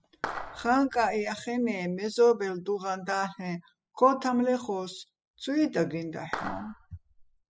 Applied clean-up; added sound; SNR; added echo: classical method spectral subtraction.